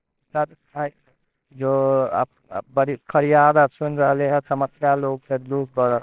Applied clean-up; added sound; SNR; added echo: neural separator model SepFormer WHAMR!.